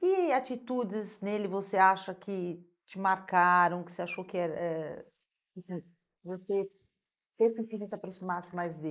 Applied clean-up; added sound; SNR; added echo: neural mask model Resemble Enhance denoiser.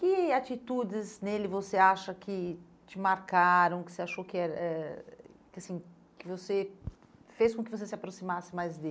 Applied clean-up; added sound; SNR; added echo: none; none; none; none.